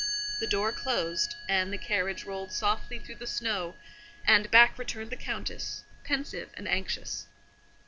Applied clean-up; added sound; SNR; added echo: none; Chime; 12 dB; none.